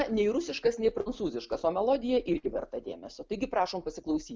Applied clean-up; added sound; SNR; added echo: none; none; none; none.